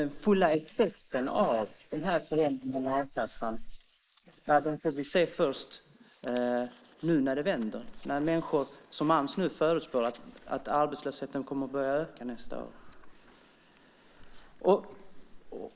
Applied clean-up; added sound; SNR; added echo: neural mask model Resemble Enhance denoiser.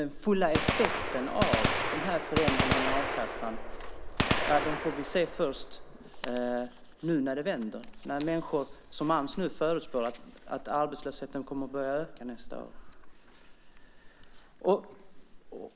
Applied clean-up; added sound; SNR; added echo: none; Gunshot, gunfire; 2 dB; none.